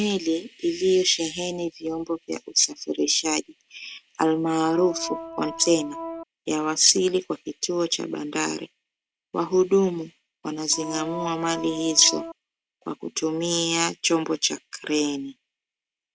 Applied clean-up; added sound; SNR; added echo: none; Organ; 10 dB; none.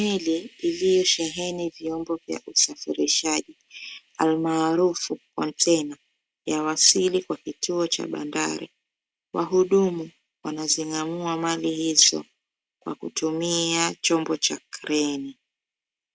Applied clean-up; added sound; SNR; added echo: none; none; none; none.